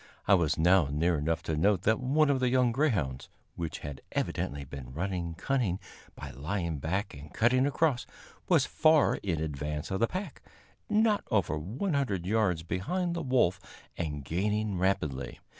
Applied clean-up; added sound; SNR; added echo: none; none; none; none.